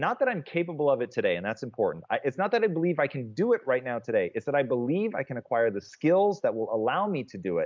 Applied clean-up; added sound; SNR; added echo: neural mask model Resemble Enhance denoiser.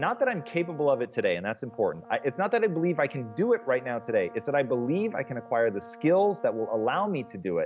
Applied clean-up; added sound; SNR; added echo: none; Brass instrument; 20 dB; none.